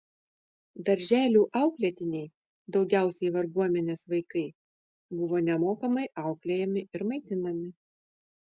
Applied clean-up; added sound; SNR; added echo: none; none; none; none.